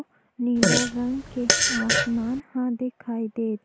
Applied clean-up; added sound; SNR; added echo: none; Fart; -3 dB; none.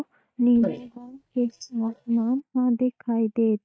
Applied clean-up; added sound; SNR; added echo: neural mask model DeepFilterNet 3.